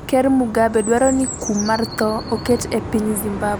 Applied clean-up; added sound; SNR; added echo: none; Chirp, tweet; 10 dB; none.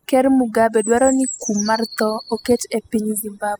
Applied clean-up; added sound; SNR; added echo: classical method spectral subtraction.